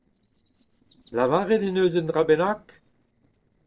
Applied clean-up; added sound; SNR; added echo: neural separator model SepFormer DNS4.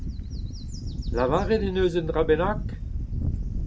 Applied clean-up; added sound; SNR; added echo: none; Wind / Bird; 2 dB; none.